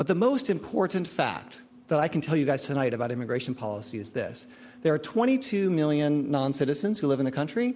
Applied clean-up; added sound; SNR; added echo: none; none; none; none.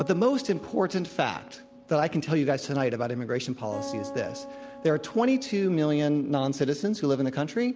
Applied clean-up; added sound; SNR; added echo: none; Acoustic guitar; 17 dB; none.